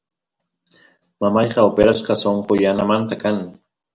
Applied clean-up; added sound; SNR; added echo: none; none; none; none.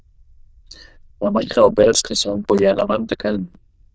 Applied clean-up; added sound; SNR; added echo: neural diffusion model UNIVERSE++.